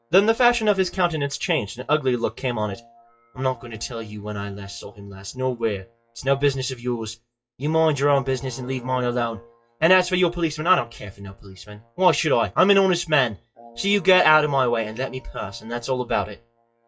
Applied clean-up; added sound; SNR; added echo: classical method WPE with log-MMSE.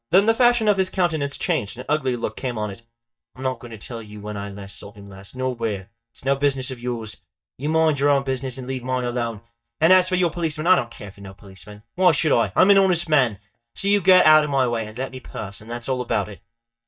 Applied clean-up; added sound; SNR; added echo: neural mask model DeepFilterNet 3.